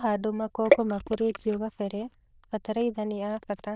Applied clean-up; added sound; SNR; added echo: neural diffusion model UNIVERSE++.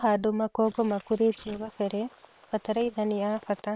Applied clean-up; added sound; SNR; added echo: neural separator model SepFormer WHAM!.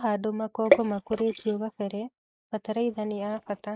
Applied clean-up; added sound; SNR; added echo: neural mask model Resemble Enhance denoiser.